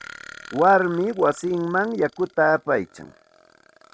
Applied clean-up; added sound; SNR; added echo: neural mask model RNNoise.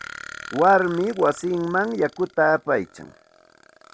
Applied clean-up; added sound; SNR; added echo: none; Burping, eructation; 19 dB; none.